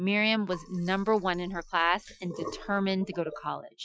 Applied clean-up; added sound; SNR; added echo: classical method Wiener filter.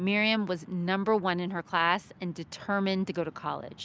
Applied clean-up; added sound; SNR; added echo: none; none; none; none.